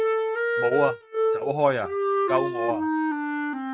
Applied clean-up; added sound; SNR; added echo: neural mask model RNNoise.